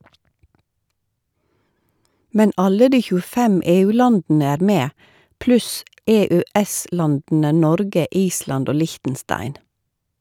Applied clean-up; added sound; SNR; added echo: none; none; none; none.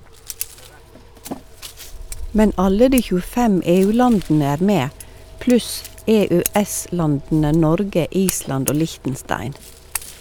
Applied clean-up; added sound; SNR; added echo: none; Scissors; 13 dB; none.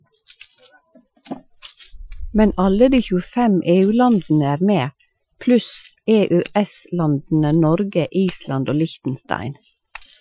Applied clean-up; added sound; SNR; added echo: classical method Wiener filter.